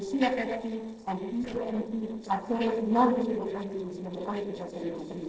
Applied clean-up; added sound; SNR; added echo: neural separator model SepFormer DNS4.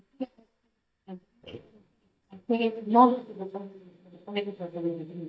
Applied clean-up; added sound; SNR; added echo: neural mask model DeepFilterNet 3.